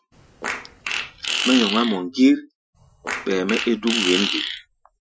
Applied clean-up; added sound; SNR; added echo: classical method Wiener filter.